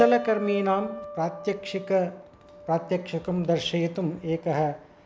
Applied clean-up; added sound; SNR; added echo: none; Piano; 10 dB; none.